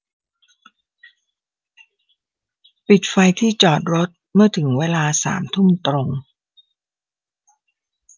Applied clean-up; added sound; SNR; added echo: none; none; none; none.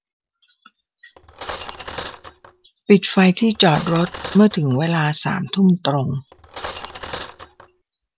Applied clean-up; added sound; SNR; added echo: none; Cutlery, silverware; 11 dB; none.